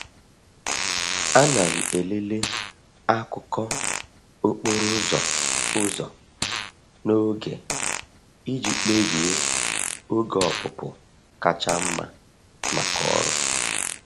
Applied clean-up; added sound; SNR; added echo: none; Fart; 1 dB; none.